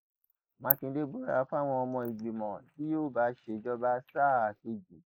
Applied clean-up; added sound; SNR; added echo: neural mask model Resemble Enhance denoiser.